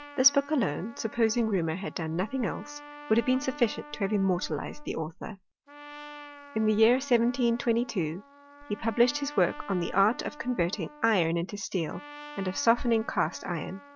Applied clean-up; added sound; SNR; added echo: none; Trumpet; 18 dB; none.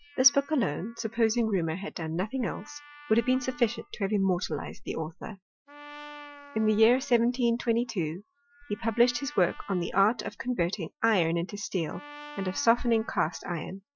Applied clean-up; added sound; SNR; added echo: classical method Wiener filter.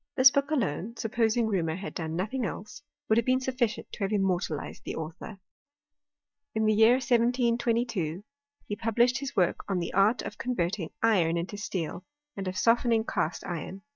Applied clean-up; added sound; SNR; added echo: neural mask model DeepFilterNet 3.